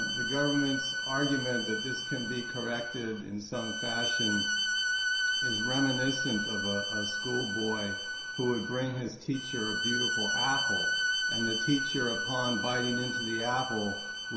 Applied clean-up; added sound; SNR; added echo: none; Bowed string instrument; -1 dB; reverberation time 0.7 s.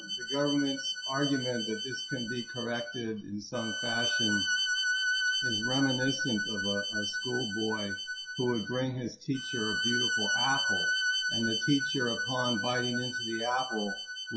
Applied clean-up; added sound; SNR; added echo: classical method WPE with log-MMSE.